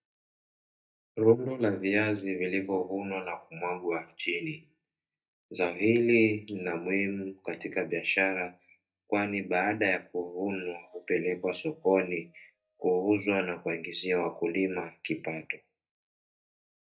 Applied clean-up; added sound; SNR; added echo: neural mask model DeepFilterNet 3.